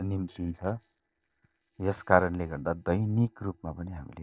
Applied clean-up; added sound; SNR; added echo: neural separator model SepFormer DNS4.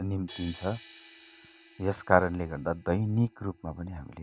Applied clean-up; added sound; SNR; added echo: none; Crash cymbal; 17 dB; none.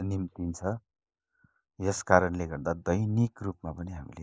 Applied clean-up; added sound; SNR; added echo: neural mask model Resemble Enhance denoiser.